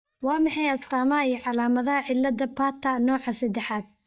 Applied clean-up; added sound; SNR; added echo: neural mask model DeepFilterNet 3.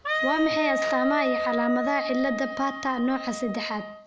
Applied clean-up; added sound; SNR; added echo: none; Wind instrument, woodwind instrument; 2 dB; none.